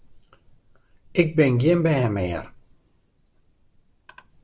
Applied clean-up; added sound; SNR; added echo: none; none; none; none.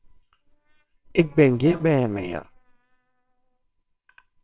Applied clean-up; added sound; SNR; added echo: neural separator model SepFormer WHAMR!.